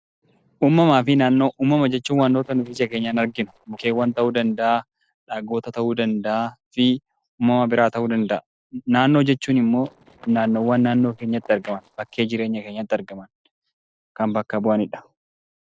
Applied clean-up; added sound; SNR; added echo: neural separator model SepFormer DNS4.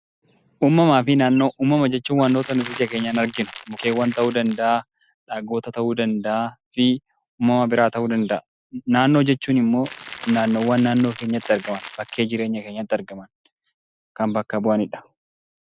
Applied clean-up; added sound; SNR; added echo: none; Crackle; 14 dB; none.